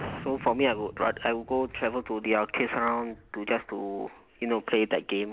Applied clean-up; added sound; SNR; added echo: none; Thunder; 19 dB; none.